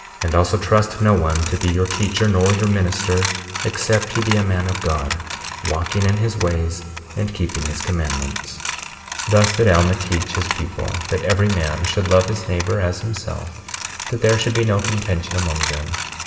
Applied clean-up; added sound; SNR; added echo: none; Coin (dropping); 9 dB; reverberation time 2.6 s.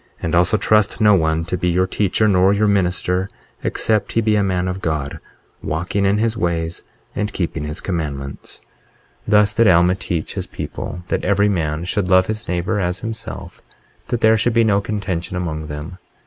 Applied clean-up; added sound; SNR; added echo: none; none; none; none.